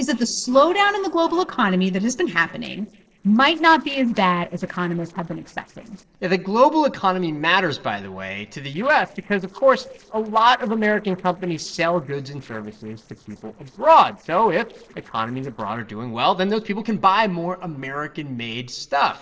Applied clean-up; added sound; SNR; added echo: neural separator model SepFormer DNS4.